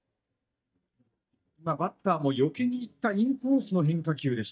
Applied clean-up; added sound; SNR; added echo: neural mask model DeepFilterNet 3.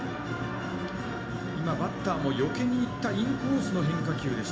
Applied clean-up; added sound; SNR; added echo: none; Wind instrument, woodwind instrument; 14 dB; reverberation time 0.4 s.